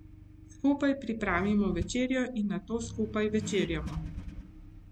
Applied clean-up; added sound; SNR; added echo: none; Accelerating, revving, vroom; 10 dB; none.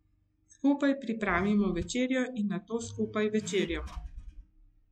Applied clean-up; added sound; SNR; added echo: classical method log-MMSE.